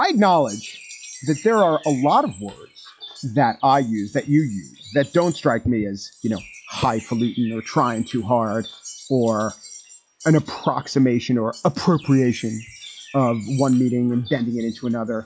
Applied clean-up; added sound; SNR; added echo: classical method log-MMSE.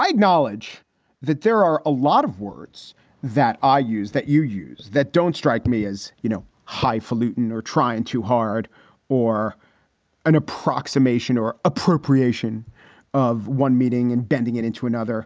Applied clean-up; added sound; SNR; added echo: none; none; none; none.